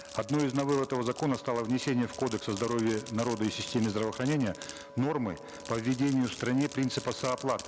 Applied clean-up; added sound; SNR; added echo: none; Fireworks + Wind instrument, woodwind instrument; 15 dB; none.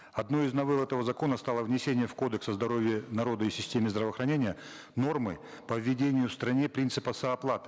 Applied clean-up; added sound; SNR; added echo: none; none; none; none.